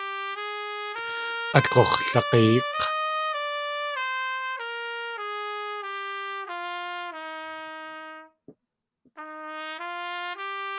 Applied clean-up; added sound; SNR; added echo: none; Trumpet; 2 dB; none.